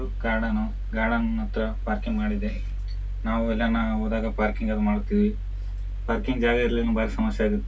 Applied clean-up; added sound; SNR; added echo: none; Mechanical fan; 3 dB; reverberation time 0.1 s.